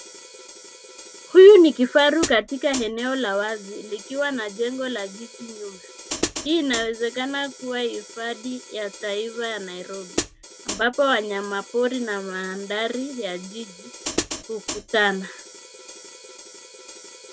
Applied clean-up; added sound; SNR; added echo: none; Hi-hat; 13 dB; none.